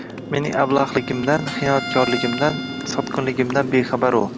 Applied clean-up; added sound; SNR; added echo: none; Motorcycle + Bowed string instrument; 8 dB; none.